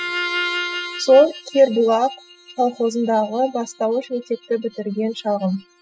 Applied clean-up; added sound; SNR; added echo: classical method spectral subtraction.